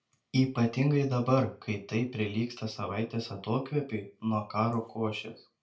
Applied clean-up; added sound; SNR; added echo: none; none; none; reverberation time 0.3 s.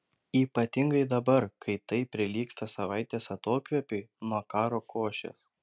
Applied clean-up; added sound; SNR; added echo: none; none; none; none.